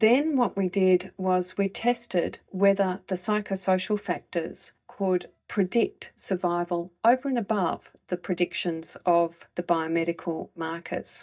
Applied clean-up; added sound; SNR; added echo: neural mask model DeepFilterNet 3.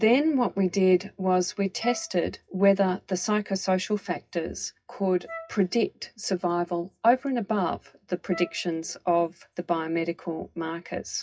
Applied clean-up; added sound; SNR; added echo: classical method WPE with log-MMSE.